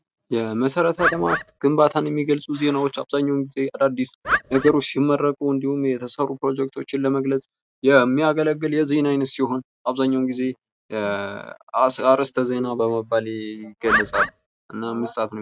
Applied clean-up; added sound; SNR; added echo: neural mask model RNNoise.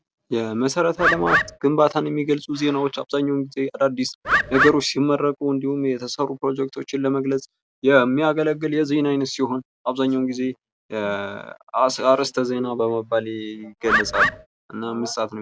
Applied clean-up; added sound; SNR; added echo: none; Bird; -2 dB; none.